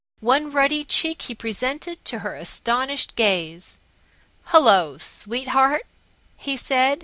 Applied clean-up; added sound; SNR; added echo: none; none; none; none.